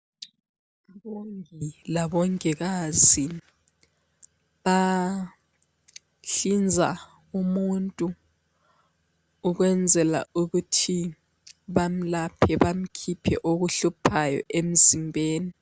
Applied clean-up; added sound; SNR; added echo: none; none; none; none.